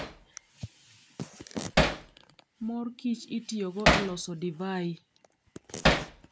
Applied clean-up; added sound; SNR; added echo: none; Hammer; -5 dB; none.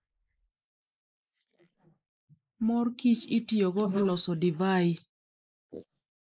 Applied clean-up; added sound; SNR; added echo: neural mask model Resemble Enhance denoiser.